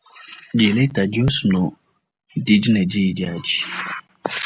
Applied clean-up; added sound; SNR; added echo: none; none; none; none.